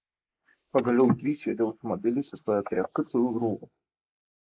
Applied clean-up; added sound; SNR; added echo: neural mask model Resemble Enhance denoiser.